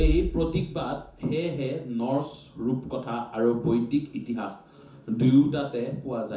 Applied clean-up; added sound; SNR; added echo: none; Bass drum; 9 dB; reverberation time 0.9 s.